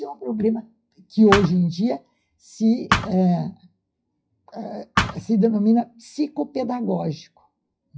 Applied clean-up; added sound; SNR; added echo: classical method WPE with log-MMSE.